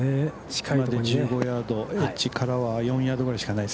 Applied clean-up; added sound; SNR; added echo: none; none; none; none.